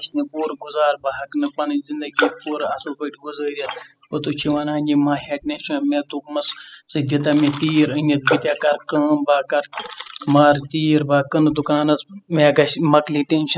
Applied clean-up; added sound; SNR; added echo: classical method spectral subtraction.